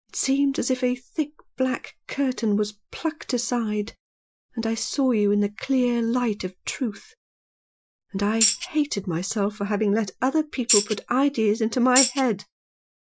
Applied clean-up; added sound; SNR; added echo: classical method Wiener filter.